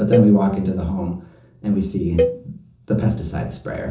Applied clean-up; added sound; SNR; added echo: none; Cowbell; 6 dB; reverberation time 0.6 s.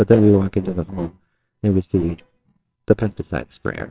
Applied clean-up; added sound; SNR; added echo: neural separator model SepFormer WHAMR!.